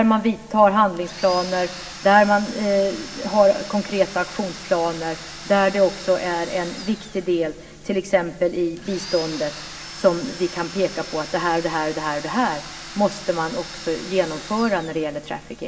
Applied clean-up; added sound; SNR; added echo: none; Domestic sounds, home sounds; 15 dB; reverberation time 2.4 s.